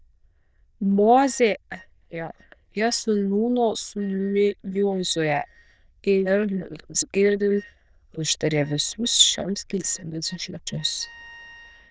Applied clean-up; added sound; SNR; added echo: neural diffusion model UNIVERSE++.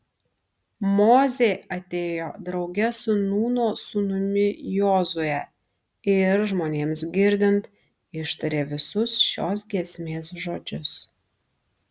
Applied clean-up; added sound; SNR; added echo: none; none; none; none.